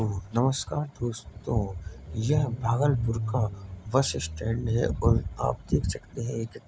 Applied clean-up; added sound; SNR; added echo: none; Engine starting / Car; 9 dB; none.